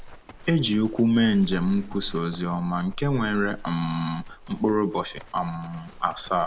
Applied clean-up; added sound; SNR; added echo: none; Livestock, farm animals, working animals; 15 dB; none.